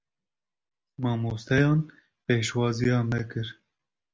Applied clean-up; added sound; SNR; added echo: none; none; none; none.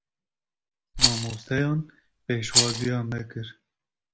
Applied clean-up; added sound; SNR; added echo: none; Rattle; -3 dB; none.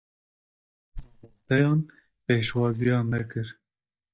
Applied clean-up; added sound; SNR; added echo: neural mask model DeepFilterNet 3.